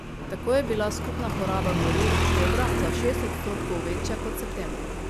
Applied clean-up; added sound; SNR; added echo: none; Motorcycle; -4 dB; none.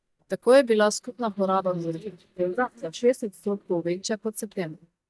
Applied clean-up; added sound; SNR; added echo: neural mask model DeepFilterNet 3.